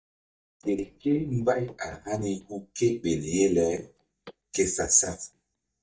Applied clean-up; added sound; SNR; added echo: neural mask model DeepFilterNet 3.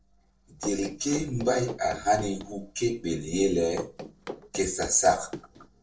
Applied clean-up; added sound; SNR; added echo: neural separator model SepFormer DNS4.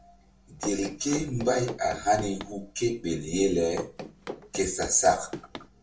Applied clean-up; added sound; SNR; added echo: none; Run; 12 dB; reverberation time 0.2 s.